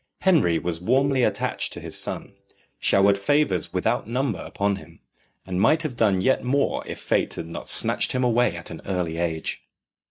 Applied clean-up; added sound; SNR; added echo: neural mask model DeepFilterNet 3.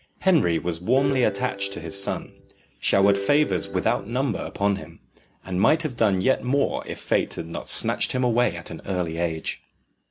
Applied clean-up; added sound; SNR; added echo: none; Plucked string instrument; 9 dB; none.